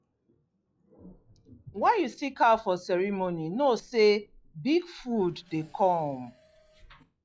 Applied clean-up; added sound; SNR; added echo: classical method log-MMSE.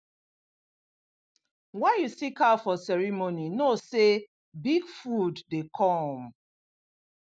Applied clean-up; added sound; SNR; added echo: none; none; none; none.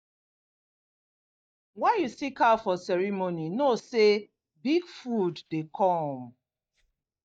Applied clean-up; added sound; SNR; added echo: neural mask model DeepFilterNet 3.